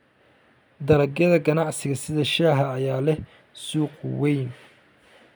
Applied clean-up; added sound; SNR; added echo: none; none; none; none.